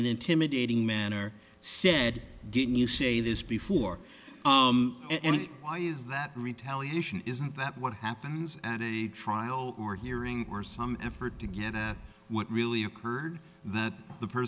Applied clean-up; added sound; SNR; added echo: none; Wind; 14 dB; none.